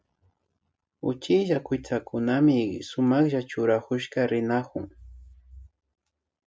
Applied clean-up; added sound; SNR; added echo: none; none; none; none.